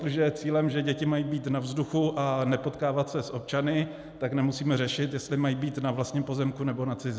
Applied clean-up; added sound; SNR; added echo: none; none; none; none.